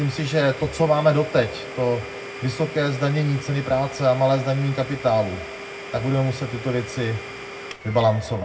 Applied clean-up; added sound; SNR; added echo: none; Domestic sounds, home sounds; 13 dB; reverberation time 0.4 s.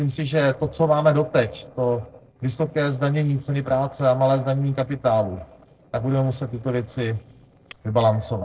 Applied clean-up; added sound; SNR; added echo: neural separator model SepFormer DNS4.